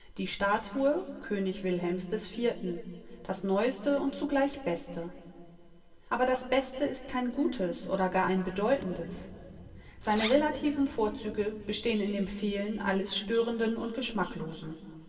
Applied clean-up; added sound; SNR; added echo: none; Zipper (clothing); 12 dB; reverberation time 2.4 s.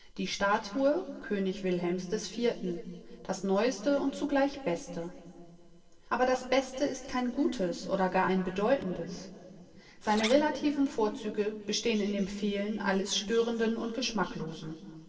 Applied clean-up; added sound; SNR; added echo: neural separator model SepFormer DNS4.